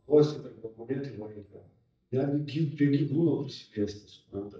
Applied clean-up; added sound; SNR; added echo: neural mask model DeepFilterNet 3.